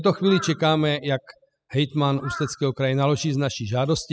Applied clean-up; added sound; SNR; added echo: classical method spectral subtraction.